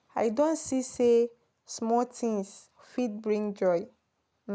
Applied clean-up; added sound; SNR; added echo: none; none; none; none.